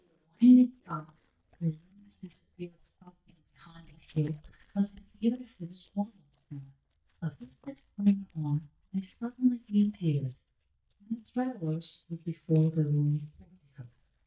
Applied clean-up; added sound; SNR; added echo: neural mask model DeepFilterNet 3.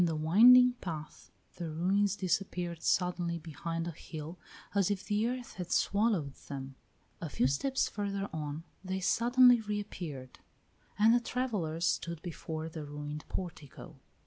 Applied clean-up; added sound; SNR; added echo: none; none; none; none.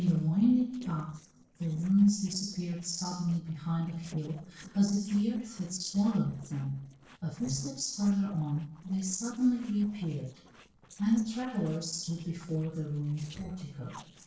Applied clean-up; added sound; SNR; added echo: neural separator model SepFormer DNS4.